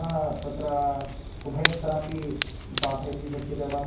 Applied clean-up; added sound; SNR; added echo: none; Crackle; 3 dB; reverberation time 0.9 s.